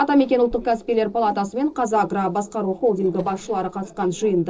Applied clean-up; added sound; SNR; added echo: neural separator model SepFormer DNS4.